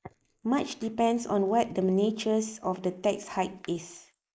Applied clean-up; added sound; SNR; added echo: neural mask model Resemble Enhance denoiser.